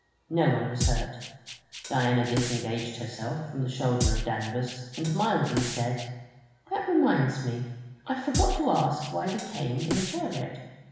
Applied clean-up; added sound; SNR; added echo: none; Drum kit; 4 dB; reverberation time 1.0 s.